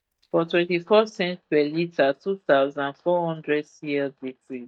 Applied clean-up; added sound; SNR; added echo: neural mask model DeepFilterNet 3.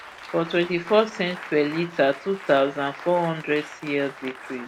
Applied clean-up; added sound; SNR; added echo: none; Applause; 15 dB; none.